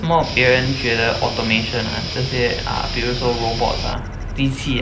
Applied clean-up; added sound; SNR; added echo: none; Guitar; 8 dB; none.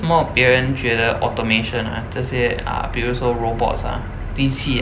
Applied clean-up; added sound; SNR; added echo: none; none; none; none.